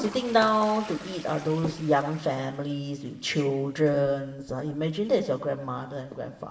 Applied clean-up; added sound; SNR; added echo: none; Toilet flush; 17 dB; reverberation time 0.8 s.